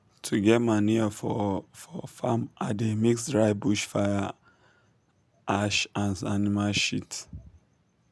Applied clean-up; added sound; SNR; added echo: none; none; none; none.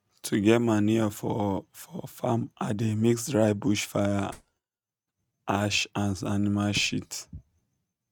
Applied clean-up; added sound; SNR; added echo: neural mask model RNNoise.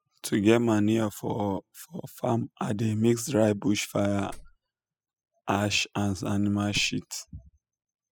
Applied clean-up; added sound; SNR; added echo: classical method spectral subtraction.